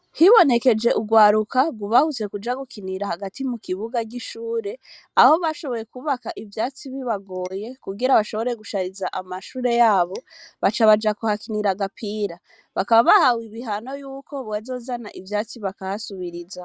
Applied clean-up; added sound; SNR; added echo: none; none; none; none.